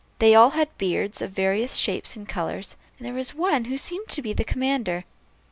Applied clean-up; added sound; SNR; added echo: none; none; none; none.